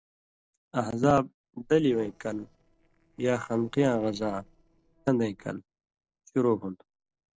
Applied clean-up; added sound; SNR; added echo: neural separator model SepFormer DNS4.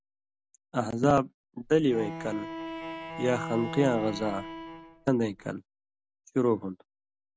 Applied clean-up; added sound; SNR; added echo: none; Bowed string instrument; 9 dB; none.